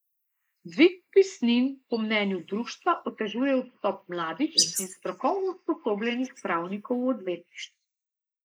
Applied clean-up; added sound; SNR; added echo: neural mask model Resemble Enhance denoiser.